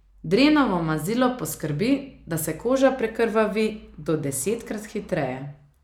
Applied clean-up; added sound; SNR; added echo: none; none; none; none.